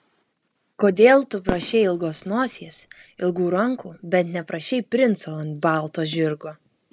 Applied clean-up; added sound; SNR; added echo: none; Fireworks; 14 dB; none.